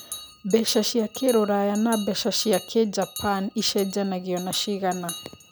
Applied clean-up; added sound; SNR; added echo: none; Bell; 15 dB; none.